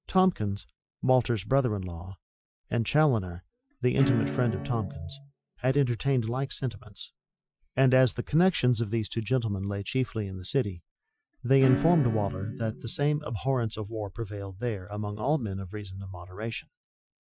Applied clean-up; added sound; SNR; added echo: classical method Wiener filter.